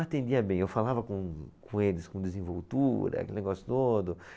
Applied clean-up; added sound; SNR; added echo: none; none; none; none.